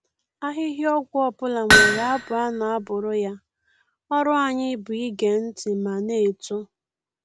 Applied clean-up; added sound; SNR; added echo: none; Hammer; -4 dB; none.